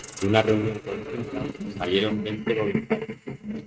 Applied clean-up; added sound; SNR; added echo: neural mask model RNNoise.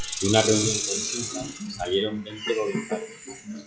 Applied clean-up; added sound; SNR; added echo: classical method log-MMSE.